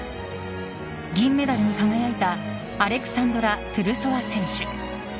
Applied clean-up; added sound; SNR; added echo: none; none; none; none.